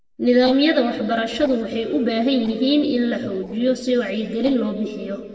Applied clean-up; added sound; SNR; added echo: neural separator model SepFormer DNS4.